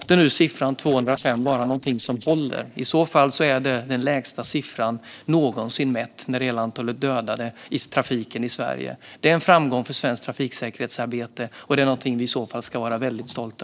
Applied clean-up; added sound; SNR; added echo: neural separator model SepFormer DNS4.